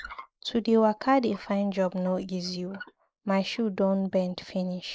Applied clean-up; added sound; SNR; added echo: neural mask model Resemble Enhance denoiser.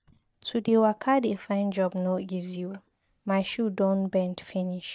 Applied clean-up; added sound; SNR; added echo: neural mask model DeepFilterNet 3.